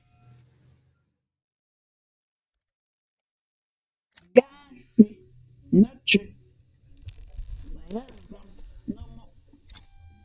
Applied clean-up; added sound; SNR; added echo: neural mask model DeepFilterNet 3.